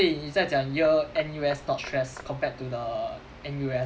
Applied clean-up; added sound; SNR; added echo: none; Knock / Wood; 20 dB; none.